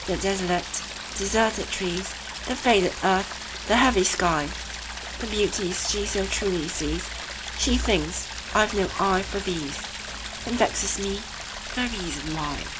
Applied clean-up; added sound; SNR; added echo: none; Stream; 9 dB; none.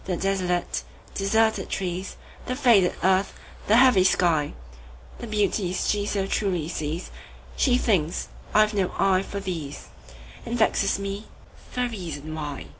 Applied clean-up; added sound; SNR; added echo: none; none; none; none.